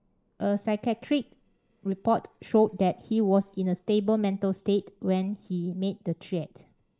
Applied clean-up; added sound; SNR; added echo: neural mask model Resemble Enhance denoiser.